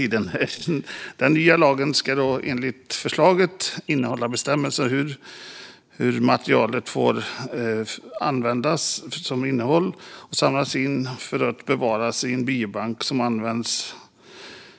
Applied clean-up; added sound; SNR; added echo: neural separator model SepFormer DNS4.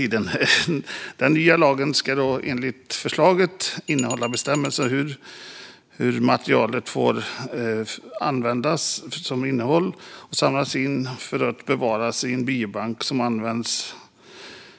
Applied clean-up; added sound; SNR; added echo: none; Glass; 12 dB; none.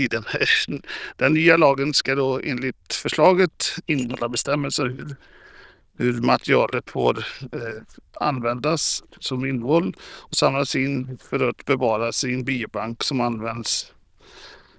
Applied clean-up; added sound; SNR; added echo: neural diffusion model UNIVERSE++.